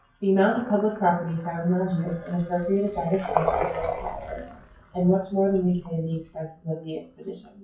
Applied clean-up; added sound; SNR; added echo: classical method WPE with log-MMSE.